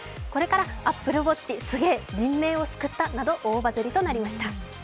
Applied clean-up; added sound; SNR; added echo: none; none; none; none.